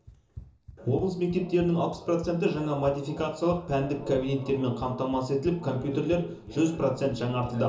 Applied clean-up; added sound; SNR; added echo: none; Run; 20 dB; reverberation time 0.8 s.